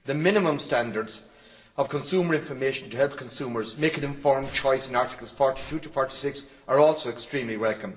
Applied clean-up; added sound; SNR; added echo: none; Liquid; 18 dB; reverberation time 2.0 s.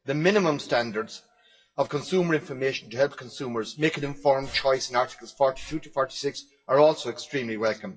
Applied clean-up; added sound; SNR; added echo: classical method WPE with log-MMSE.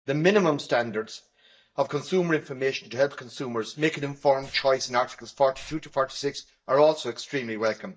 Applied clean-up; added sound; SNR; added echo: neural mask model DeepFilterNet 3.